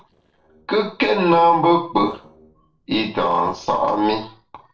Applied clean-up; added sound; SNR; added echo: neural separator model SepFormer DNS4.